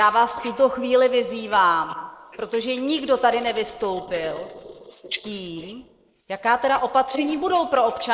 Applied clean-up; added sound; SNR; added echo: neural mask model Resemble Enhance denoiser.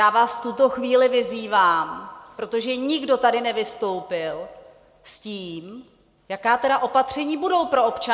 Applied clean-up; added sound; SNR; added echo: none; none; none; none.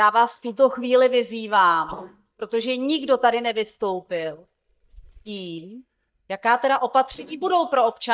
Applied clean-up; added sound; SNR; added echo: neural mask model DeepFilterNet 3.